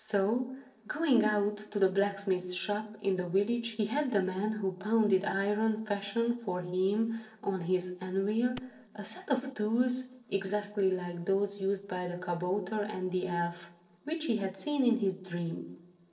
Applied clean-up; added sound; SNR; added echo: neural separator model SepFormer DNS4.